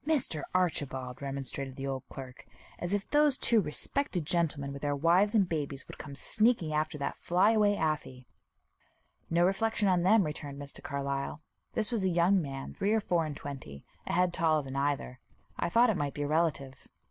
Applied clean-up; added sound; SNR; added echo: none; none; none; none.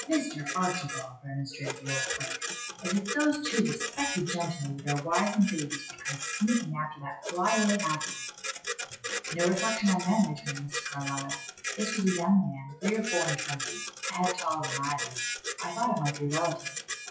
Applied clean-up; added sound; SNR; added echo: classical method WPE with log-MMSE.